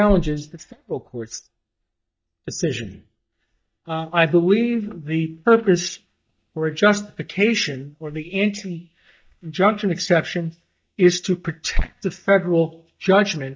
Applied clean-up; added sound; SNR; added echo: neural mask model DeepFilterNet 3.